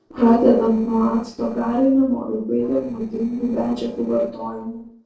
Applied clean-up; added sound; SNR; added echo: neural separator model SepFormer DNS4.